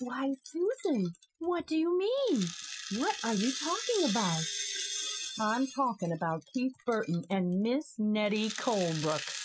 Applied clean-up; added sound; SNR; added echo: classical method Wiener filter.